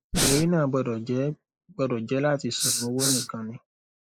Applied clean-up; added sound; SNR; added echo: neural mask model Resemble Enhance denoiser.